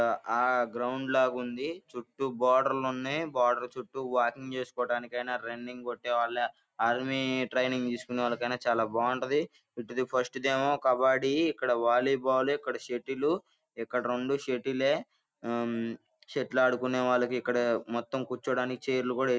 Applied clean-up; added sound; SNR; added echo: none; none; none; none.